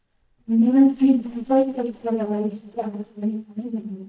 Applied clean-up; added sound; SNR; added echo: neural mask model DeepFilterNet 3.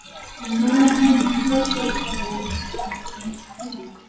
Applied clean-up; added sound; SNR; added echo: classical method WPE with log-MMSE.